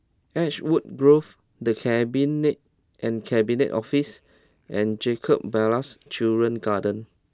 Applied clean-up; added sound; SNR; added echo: none; none; none; none.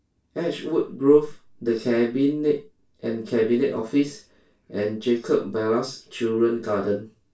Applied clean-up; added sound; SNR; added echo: none; none; none; reverberation time 0.2 s.